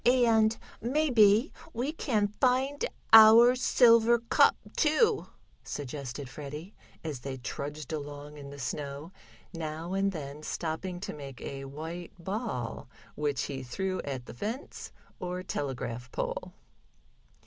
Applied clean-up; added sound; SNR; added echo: none; none; none; none.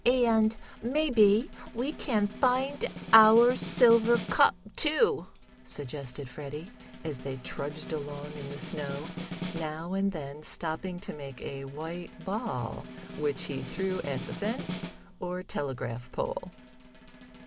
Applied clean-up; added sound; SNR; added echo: none; Snare drum; 13 dB; none.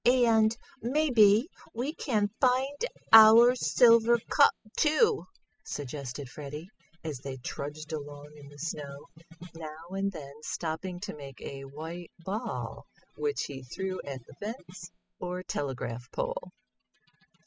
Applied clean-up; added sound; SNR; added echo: classical method spectral subtraction.